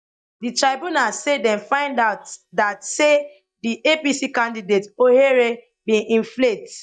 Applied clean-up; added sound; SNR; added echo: neural mask model DeepFilterNet 3.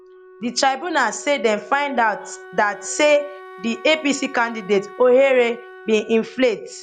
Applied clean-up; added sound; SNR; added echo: none; Wind instrument, woodwind instrument; 20 dB; none.